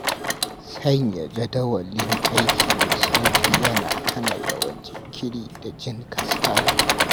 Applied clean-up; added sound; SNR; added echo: none; Engine / Mechanisms; -4 dB; none.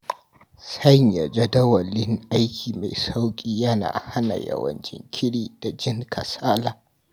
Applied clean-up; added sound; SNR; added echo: none; none; none; none.